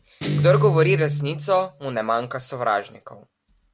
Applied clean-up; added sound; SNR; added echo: none; Guitar; 3 dB; none.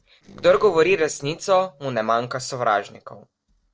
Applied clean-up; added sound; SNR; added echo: neural separator model SepFormer DNS4.